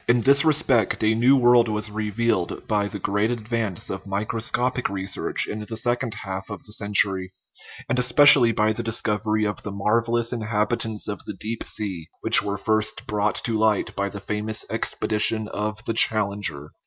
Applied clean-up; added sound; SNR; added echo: none; none; none; none.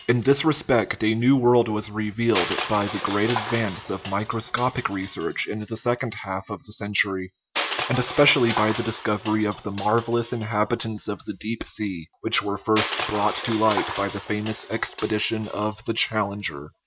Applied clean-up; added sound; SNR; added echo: none; Crushing; 10 dB; none.